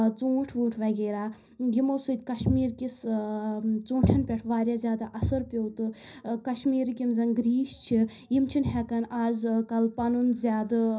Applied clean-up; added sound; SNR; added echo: none; none; none; reverberation time 0.5 s.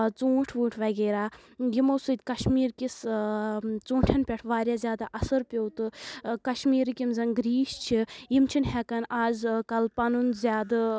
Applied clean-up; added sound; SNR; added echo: none; none; none; none.